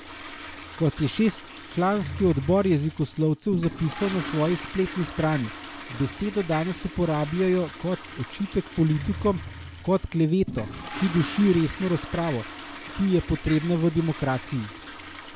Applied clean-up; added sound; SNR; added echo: none; Toilet flush; 12 dB; none.